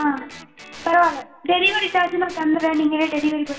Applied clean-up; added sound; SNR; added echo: none; Guitar; 20 dB; reverberation time 1.0 s.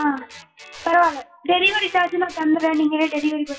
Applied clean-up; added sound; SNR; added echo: classical method WPE with log-MMSE.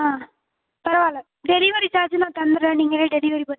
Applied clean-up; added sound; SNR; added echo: none; none; none; none.